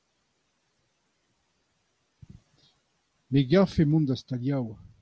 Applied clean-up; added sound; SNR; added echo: none; none; none; none.